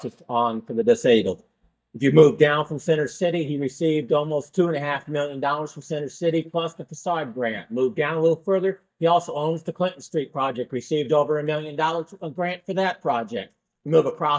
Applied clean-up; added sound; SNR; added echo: neural mask model DeepFilterNet 3.